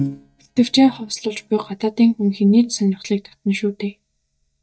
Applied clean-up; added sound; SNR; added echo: neural mask model DeepFilterNet 3.